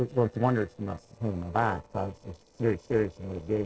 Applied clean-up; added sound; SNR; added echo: neural separator model SepFormer DNS4.